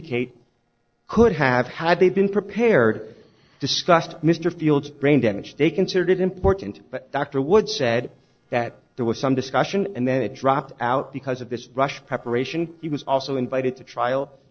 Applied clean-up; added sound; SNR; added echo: neural separator model SepFormer DNS4.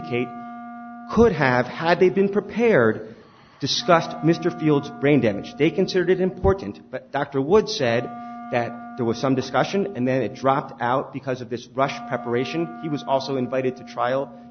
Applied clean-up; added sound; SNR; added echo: none; Wind instrument, woodwind instrument; 17 dB; none.